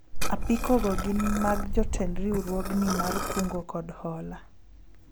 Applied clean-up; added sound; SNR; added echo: none; Liquid; 2 dB; none.